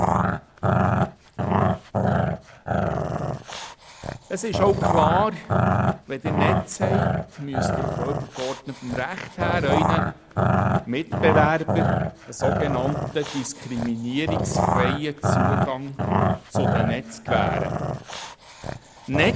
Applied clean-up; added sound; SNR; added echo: none; Growling; -4 dB; none.